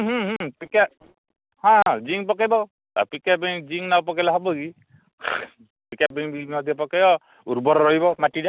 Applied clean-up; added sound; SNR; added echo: none; none; none; none.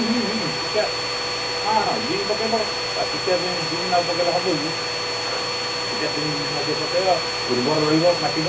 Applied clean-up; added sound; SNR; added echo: none; Domestic sounds, home sounds; 0 dB; reverberation time 0.4 s.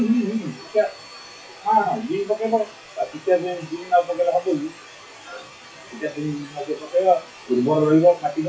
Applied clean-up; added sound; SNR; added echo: classical method WPE with log-MMSE.